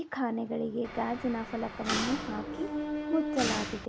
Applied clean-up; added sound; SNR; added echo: none; Mechanisms; 2 dB; none.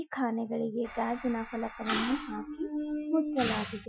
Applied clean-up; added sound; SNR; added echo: classical method Wiener filter.